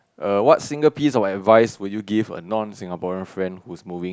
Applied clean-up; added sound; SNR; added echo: none; none; none; none.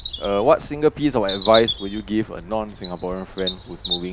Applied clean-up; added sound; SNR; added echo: none; Bird vocalization, bird call, bird song; 5 dB; none.